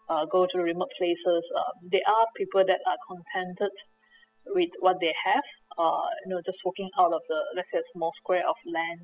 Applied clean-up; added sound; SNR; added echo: classical method spectral subtraction.